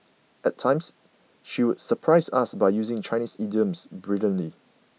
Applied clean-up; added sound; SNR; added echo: none; none; none; none.